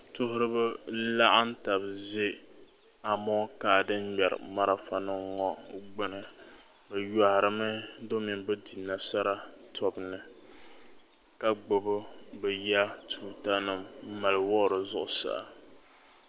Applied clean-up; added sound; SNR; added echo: none; none; none; none.